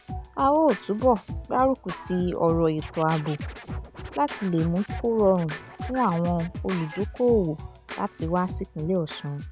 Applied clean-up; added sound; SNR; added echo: none; Scratching (performance technique); 12 dB; none.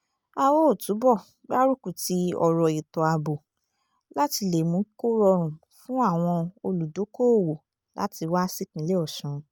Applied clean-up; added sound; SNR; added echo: none; none; none; none.